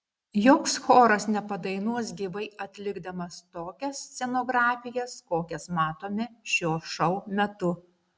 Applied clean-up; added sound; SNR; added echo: none; none; none; none.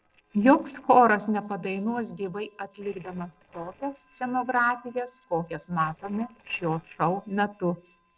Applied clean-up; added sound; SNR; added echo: neural separator model SepFormer DNS4.